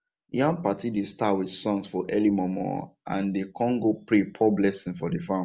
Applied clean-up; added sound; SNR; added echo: none; none; none; none.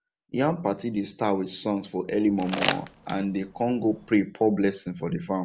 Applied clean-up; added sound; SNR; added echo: none; Crumpling, crinkling; 6 dB; none.